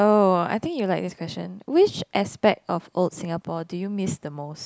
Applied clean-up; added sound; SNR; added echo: none; none; none; none.